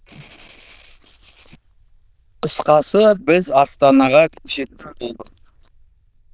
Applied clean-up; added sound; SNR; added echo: neural diffusion model UNIVERSE++.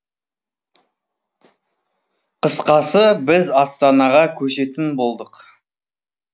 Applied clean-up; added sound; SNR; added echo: none; none; none; none.